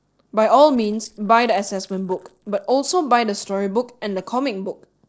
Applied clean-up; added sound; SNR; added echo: neural separator model SepFormer DNS4.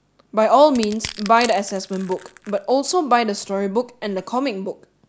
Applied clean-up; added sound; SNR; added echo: none; Crushing; 18 dB; none.